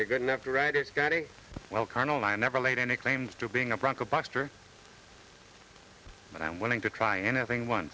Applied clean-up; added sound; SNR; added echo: none; none; none; none.